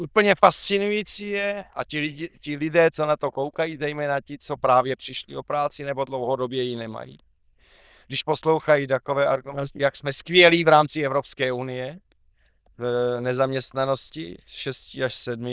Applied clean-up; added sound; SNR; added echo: neural diffusion model UNIVERSE++.